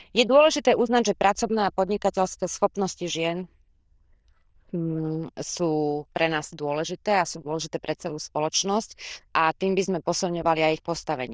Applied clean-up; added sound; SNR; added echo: neural diffusion model UNIVERSE++.